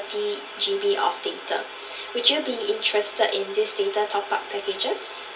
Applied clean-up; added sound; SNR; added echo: none; none; none; reverberation time 0.3 s.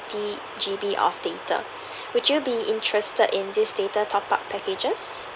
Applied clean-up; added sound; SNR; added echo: none; none; none; none.